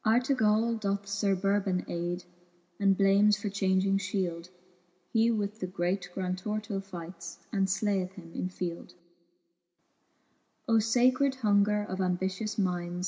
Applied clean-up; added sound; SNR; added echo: none; none; none; none.